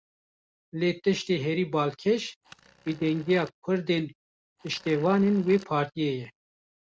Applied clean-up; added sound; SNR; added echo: neural mask model RNNoise.